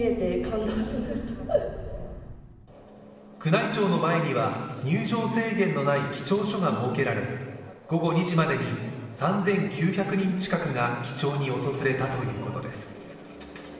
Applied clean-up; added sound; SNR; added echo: none; none; none; reverberation time 1.7 s.